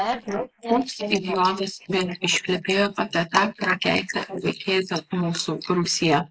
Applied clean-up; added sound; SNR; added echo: neural mask model Resemble Enhance denoiser.